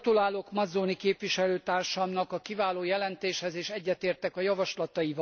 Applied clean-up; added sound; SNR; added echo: none; none; none; none.